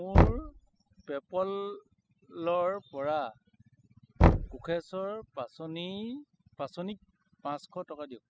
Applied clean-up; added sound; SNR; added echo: classical method spectral subtraction.